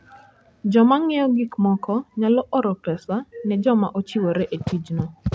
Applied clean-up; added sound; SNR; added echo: none; none; none; none.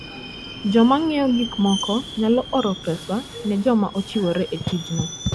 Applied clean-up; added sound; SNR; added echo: none; Subway, metro, underground; 13 dB; none.